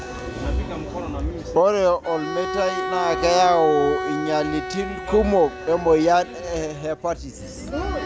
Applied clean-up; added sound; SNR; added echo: none; Bowed string instrument; 9 dB; none.